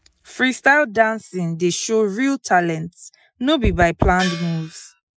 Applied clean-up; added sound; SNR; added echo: classical method Wiener filter.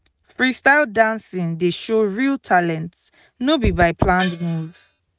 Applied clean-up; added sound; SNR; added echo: neural mask model RNNoise.